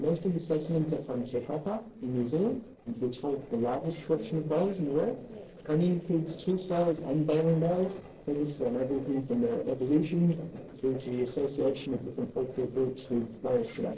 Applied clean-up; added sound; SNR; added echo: neural separator model SepFormer DNS4.